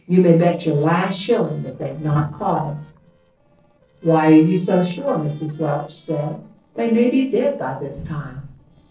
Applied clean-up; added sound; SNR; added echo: neural separator model SepFormer DNS4.